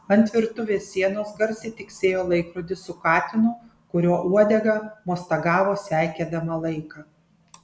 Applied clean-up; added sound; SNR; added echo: none; none; none; none.